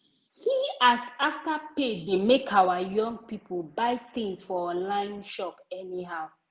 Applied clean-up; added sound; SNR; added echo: none; none; none; none.